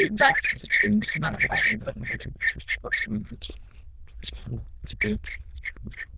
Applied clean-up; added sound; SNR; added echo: neural diffusion model UNIVERSE++.